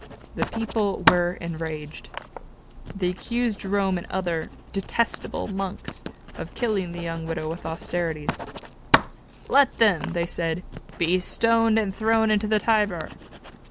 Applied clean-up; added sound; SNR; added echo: none; Writing; 7 dB; none.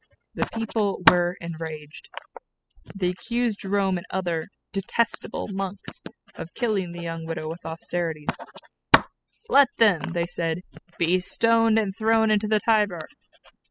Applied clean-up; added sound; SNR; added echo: classical method spectral subtraction.